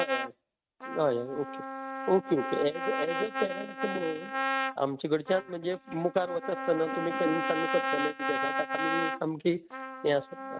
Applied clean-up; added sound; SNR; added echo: neural mask model RNNoise.